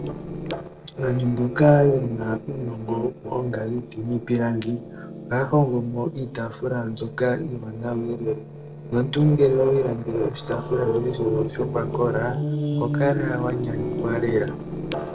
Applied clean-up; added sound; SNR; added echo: neural separator model SepFormer DNS4.